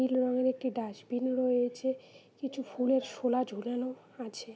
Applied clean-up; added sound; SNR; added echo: none; none; none; none.